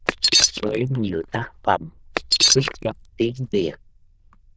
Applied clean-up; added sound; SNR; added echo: neural diffusion model UNIVERSE++.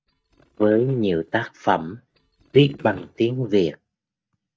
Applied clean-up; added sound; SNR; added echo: neural mask model DeepFilterNet 3.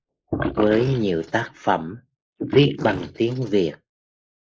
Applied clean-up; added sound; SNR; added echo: neural mask model Resemble Enhance denoiser.